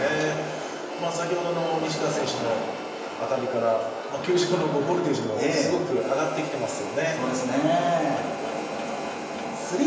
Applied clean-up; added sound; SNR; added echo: none; Harmonica; 15 dB; reverberation time 1.0 s.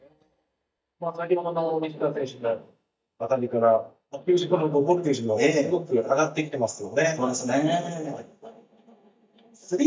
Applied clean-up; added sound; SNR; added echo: neural mask model DeepFilterNet 3.